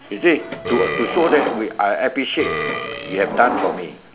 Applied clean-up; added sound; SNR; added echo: none; Burping, eructation + Subway, metro, underground; 5 dB; none.